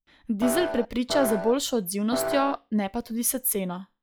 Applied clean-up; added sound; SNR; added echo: classical method log-MMSE.